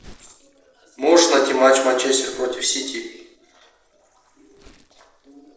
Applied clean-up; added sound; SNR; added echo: neural separator model SepFormer DNS4.